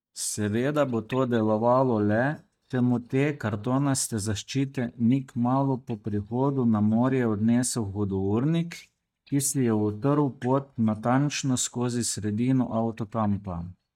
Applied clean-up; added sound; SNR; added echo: neural mask model DeepFilterNet 3.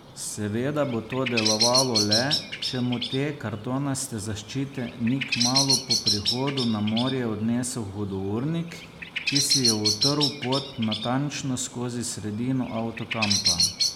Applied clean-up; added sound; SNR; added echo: none; Bird vocalization, bird call, bird song; 1 dB; none.